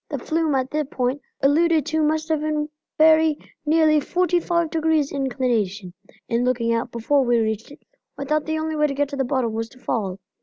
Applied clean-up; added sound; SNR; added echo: none; none; none; none.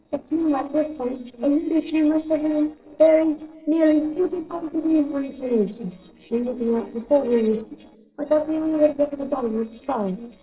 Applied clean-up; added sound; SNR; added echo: neural separator model SepFormer DNS4.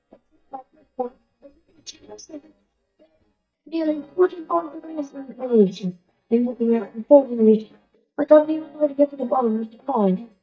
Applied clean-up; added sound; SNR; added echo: neural mask model DeepFilterNet 3.